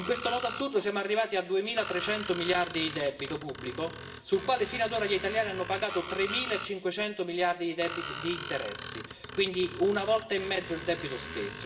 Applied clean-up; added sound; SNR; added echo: none; Screech; 10 dB; reverberation time 1.4 s.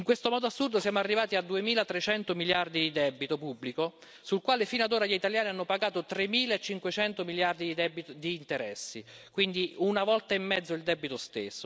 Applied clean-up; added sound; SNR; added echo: none; none; none; none.